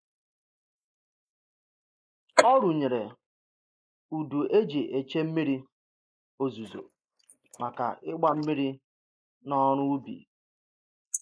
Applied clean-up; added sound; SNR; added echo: neural mask model Resemble Enhance denoiser.